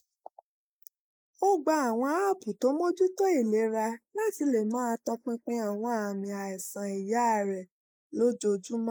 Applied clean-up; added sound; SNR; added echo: neural mask model Resemble Enhance denoiser.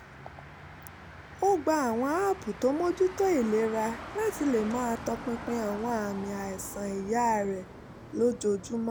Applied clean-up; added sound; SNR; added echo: none; Motor vehicle (road); 13 dB; none.